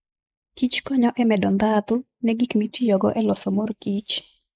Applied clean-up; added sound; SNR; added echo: neural mask model Resemble Enhance denoiser.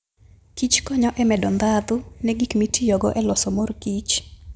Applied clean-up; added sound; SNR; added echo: none; none; none; none.